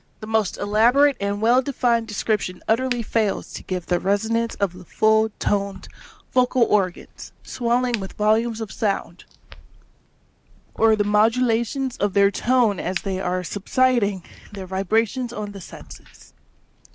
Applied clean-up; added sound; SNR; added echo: none; Crack; 18 dB; none.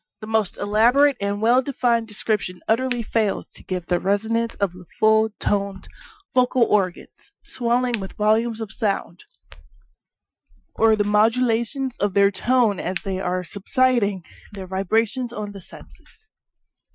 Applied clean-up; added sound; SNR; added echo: classical method Wiener filter.